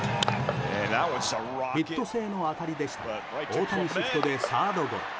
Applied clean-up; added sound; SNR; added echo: none; Crushing; 13 dB; none.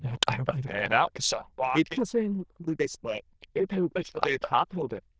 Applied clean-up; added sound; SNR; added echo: neural diffusion model UNIVERSE++.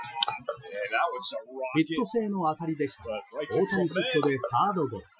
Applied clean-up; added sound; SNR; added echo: classical method Wiener filter.